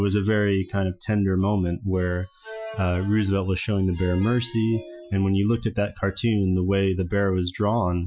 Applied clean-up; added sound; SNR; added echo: classical method Wiener filter.